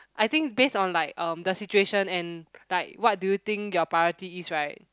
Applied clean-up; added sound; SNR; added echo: none; none; none; none.